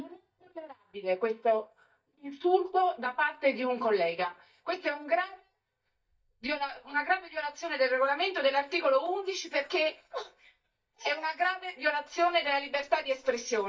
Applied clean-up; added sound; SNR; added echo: neural mask model DeepFilterNet 3.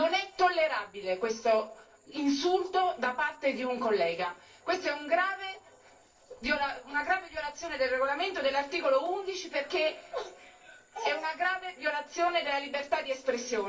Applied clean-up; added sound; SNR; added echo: neural separator model SepFormer DNS4.